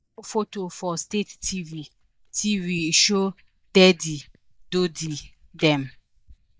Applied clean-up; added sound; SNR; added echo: neural mask model DeepFilterNet 3.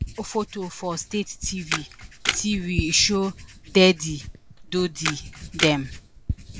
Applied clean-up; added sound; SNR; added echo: none; Writing + Camera; 7 dB; none.